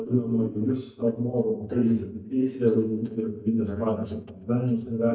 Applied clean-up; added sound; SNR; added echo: neural mask model DeepFilterNet 3.